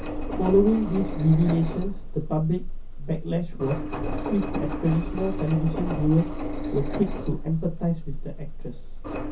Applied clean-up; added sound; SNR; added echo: none; Engine; 3 dB; reverberation time 0.3 s.